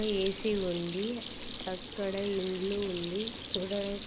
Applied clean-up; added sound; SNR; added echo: none; Stream; -3 dB; none.